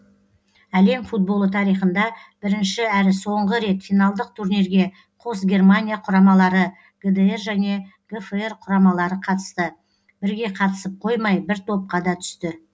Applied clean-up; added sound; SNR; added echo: none; none; none; none.